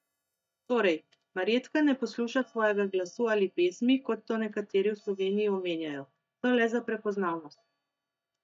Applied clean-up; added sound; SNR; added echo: neural mask model DeepFilterNet 3.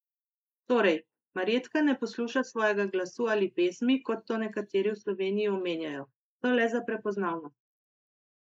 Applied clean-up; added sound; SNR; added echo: neural mask model Resemble Enhance denoiser.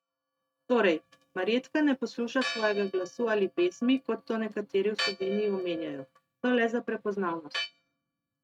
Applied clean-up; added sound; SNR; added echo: neural mask model RNNoise.